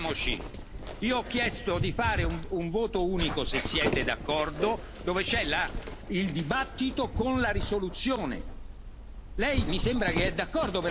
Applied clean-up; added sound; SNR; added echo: none; Dog; 4 dB; none.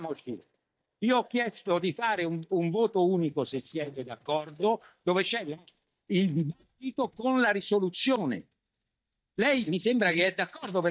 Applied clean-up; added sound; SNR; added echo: neural mask model DeepFilterNet 3.